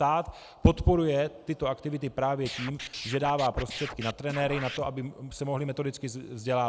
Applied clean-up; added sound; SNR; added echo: none; Scratching (performance technique); 11 dB; none.